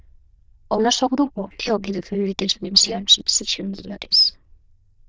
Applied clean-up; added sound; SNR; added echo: neural diffusion model UNIVERSE++.